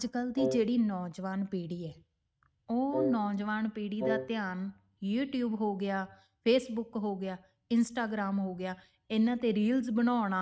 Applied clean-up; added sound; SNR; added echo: neural mask model RNNoise.